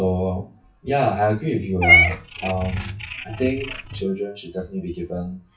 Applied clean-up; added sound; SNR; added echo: classical method WPE with log-MMSE.